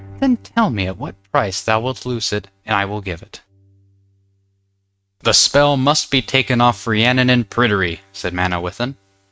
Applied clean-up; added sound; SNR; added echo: neural mask model RNNoise.